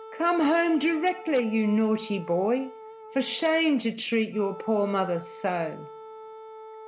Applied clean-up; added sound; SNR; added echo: none; Wind instrument, woodwind instrument; 17 dB; none.